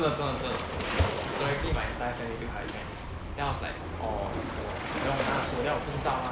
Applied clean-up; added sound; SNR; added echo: none; Waves, surf; 1 dB; none.